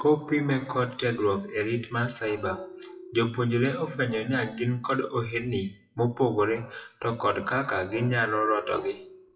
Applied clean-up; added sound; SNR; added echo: classical method WPE with log-MMSE.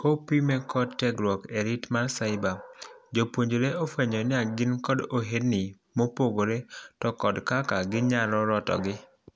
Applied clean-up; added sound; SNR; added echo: none; none; none; none.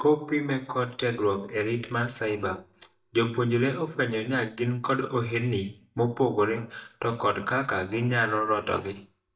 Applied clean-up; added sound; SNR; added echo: neural mask model DeepFilterNet 3.